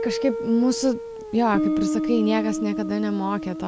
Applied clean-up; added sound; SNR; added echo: none; Guitar; 3 dB; none.